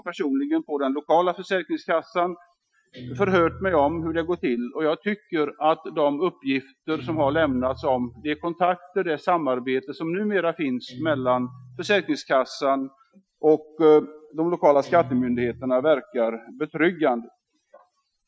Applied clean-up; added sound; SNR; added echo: classical method Wiener filter.